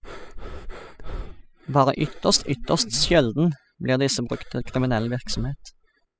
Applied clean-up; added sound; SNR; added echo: classical method spectral subtraction.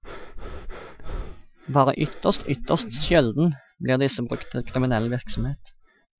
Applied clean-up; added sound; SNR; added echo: classical method Wiener filter.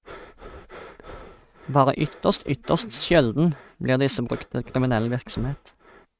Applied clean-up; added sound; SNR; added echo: neural mask model RNNoise.